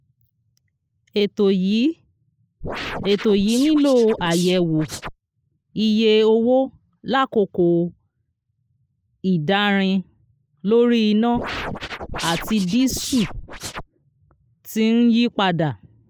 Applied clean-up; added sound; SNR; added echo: neural mask model Resemble Enhance denoiser.